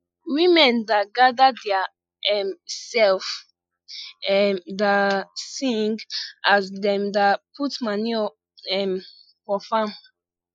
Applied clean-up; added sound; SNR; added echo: classical method Wiener filter.